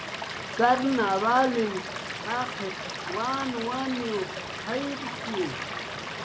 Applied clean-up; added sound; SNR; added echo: none; Stream / Liquid; 6 dB; none.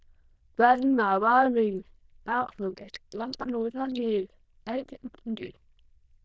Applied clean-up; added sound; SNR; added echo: neural diffusion model UNIVERSE++.